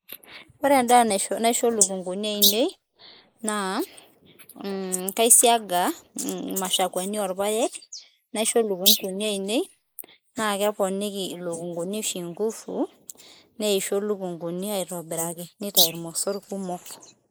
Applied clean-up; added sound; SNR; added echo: neural mask model Resemble Enhance denoiser.